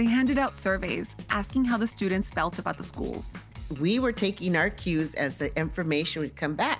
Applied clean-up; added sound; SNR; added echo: none; none; none; none.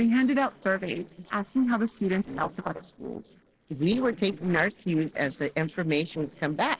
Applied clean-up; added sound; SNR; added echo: neural separator model SepFormer DNS4.